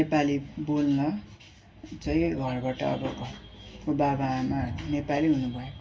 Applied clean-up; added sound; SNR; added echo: none; none; none; reverberation time 0.2 s.